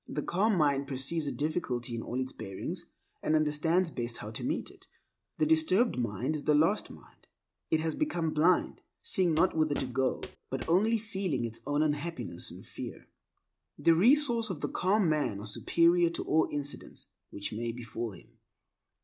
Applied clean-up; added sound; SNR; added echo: none; Walk, footsteps; 13 dB; none.